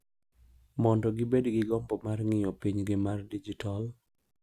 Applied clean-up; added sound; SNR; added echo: none; none; none; none.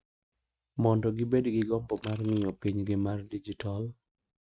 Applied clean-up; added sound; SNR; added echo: neural mask model RNNoise.